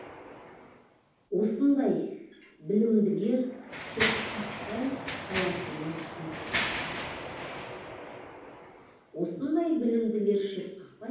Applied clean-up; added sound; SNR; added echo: none; Mechanisms; 7 dB; reverberation time 0.9 s.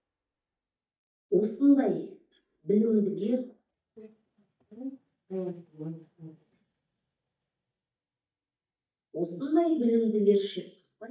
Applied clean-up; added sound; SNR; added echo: neural mask model DeepFilterNet 3.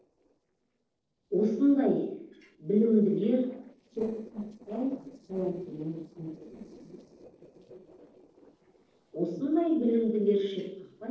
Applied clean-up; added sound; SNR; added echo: neural separator model SepFormer DNS4.